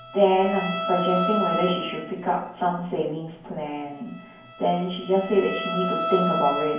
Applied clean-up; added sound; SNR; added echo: none; Bowed string instrument; 6 dB; reverberation time 0.9 s.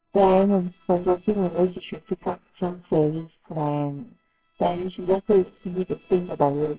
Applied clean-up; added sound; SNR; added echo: neural separator model SepFormer WHAMR!.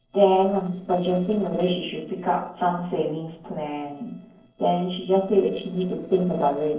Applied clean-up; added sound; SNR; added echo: neural separator model SepFormer DNS4.